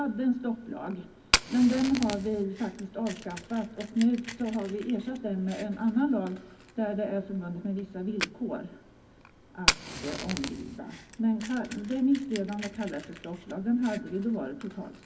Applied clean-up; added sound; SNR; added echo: none; Fire; 8 dB; reverberation time 0.4 s.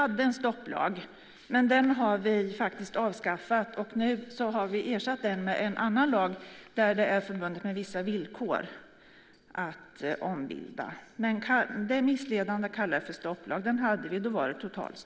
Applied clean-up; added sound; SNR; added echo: none; none; none; none.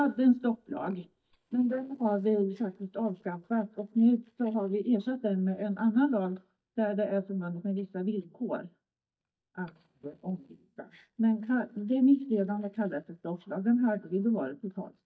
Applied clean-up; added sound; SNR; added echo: neural mask model DeepFilterNet 3.